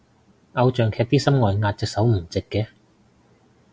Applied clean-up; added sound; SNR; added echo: none; none; none; none.